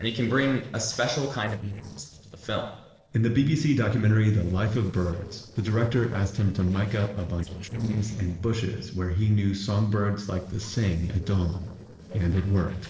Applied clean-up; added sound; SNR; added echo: neural separator model SepFormer DNS4.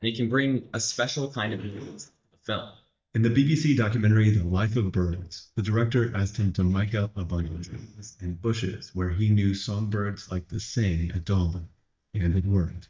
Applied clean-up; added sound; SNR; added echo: neural mask model DeepFilterNet 3.